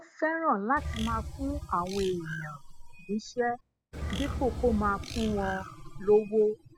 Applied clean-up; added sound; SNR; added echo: classical method spectral subtraction.